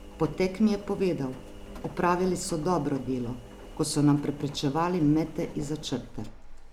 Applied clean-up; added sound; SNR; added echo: none; Engine; 15 dB; none.